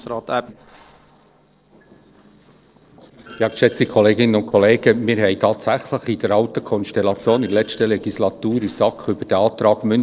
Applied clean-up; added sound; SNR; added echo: neural separator model SepFormer DNS4.